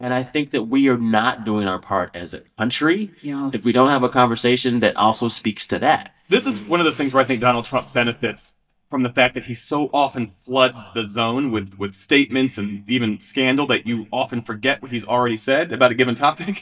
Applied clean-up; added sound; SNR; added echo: neural mask model DeepFilterNet 3.